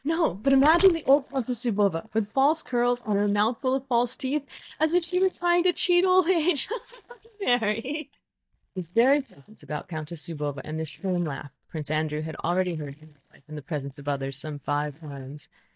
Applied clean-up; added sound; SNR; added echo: neural mask model DeepFilterNet 3.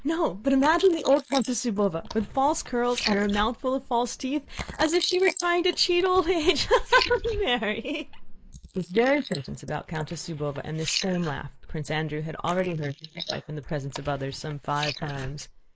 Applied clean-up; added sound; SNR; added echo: neural mask model Resemble Enhance denoiser.